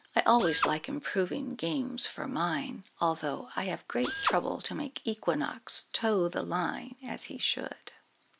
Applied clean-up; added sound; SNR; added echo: none; Drill; 5 dB; none.